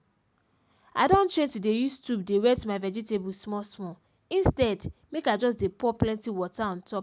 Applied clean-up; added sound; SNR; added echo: none; none; none; none.